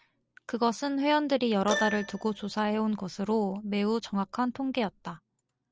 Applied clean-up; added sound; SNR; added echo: none; Keyboard (musical); 11 dB; none.